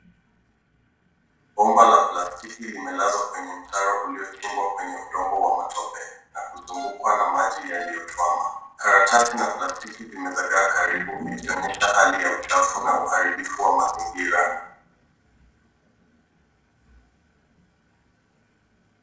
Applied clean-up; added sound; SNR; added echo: neural separator model SepFormer DNS4.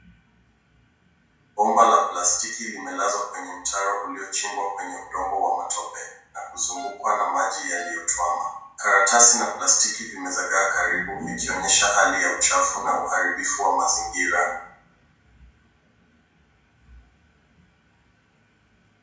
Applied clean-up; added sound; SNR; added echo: none; Brass instrument; 17 dB; reverberation time 0.5 s.